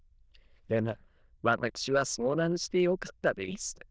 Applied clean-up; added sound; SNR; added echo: neural diffusion model UNIVERSE++.